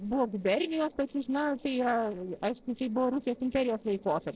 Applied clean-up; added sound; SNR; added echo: neural separator model SepFormer DNS4.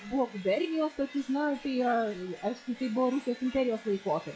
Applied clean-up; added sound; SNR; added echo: classical method log-MMSE.